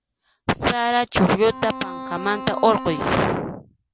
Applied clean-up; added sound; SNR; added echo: none; Bowed string instrument; 11 dB; none.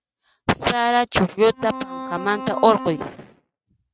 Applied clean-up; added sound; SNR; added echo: neural mask model RNNoise.